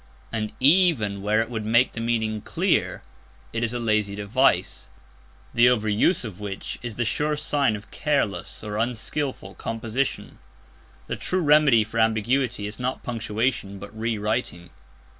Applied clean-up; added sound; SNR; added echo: none; none; none; none.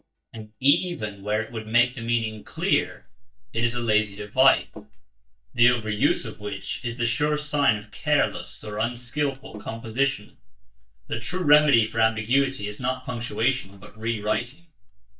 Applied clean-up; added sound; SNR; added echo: neural mask model DeepFilterNet 3.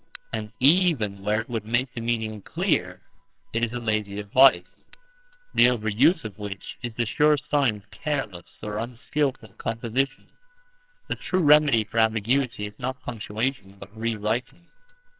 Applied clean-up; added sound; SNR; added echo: neural separator model SepFormer WHAMR!.